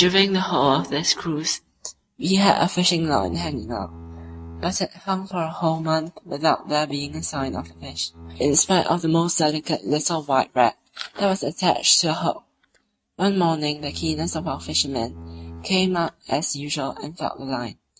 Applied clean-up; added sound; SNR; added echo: neural mask model RNNoise.